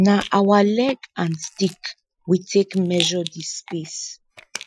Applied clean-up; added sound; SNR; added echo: classical method Wiener filter.